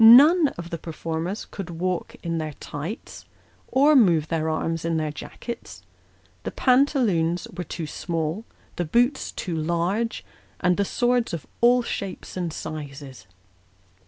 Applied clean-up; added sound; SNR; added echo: none; none; none; none.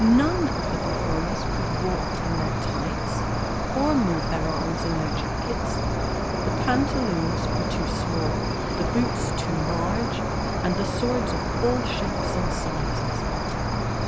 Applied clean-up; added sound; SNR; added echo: none; Cricket; -3 dB; none.